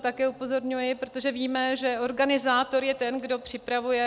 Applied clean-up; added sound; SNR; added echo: none; none; none; none.